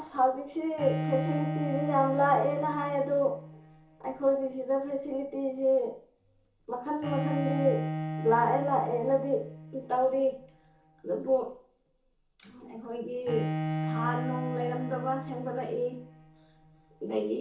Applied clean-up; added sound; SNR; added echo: none; Bowed string instrument; 7 dB; reverberation time 0.7 s.